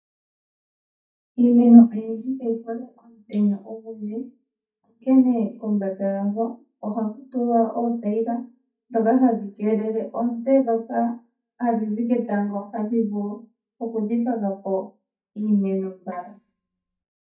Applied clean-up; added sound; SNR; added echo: neural mask model DeepFilterNet 3.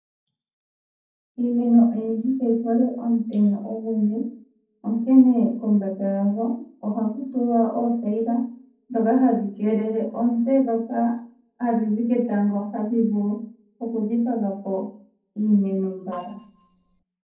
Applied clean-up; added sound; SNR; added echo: neural separator model SepFormer DNS4.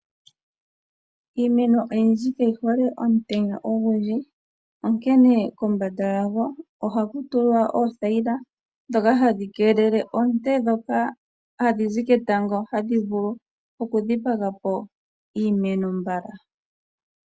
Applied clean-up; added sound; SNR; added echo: none; none; none; none.